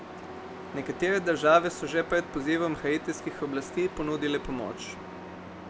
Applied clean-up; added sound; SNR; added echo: none; Truck; 12 dB; none.